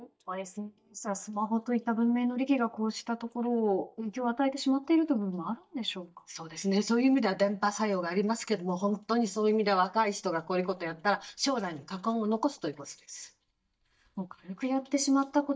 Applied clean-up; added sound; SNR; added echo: neural mask model DeepFilterNet 3.